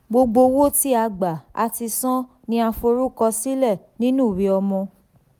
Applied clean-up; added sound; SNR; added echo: none; none; none; none.